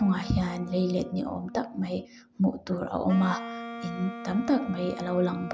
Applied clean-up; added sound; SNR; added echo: none; Wind instrument, woodwind instrument; 12 dB; none.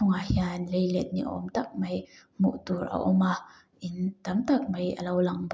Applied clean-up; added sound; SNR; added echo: none; none; none; none.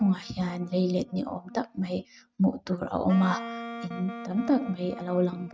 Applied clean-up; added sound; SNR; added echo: neural mask model RNNoise.